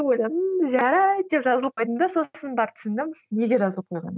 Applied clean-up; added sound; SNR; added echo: none; none; none; none.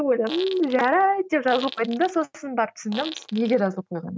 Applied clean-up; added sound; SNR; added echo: none; Fart; 16 dB; none.